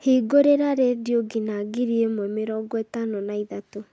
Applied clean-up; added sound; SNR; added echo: none; none; none; none.